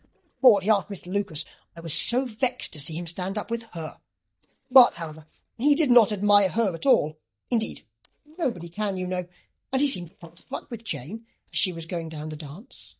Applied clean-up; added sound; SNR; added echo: neural mask model DeepFilterNet 3.